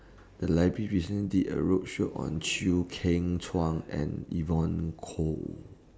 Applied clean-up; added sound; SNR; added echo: none; none; none; none.